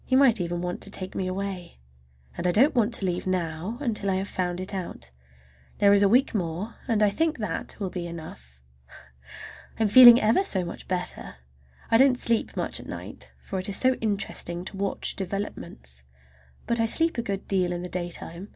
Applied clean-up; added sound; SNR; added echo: none; none; none; none.